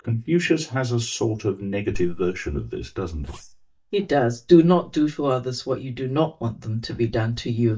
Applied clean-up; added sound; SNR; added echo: neural mask model DeepFilterNet 3.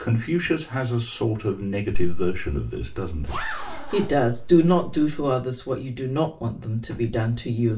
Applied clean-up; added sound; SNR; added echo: none; Zipper (clothing); 1 dB; reverberation time 0.2 s.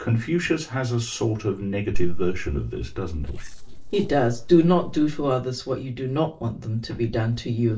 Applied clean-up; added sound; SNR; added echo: neural separator model SepFormer DNS4.